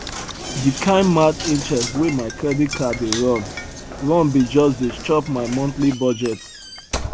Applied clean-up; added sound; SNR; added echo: none; Knock; 10 dB; none.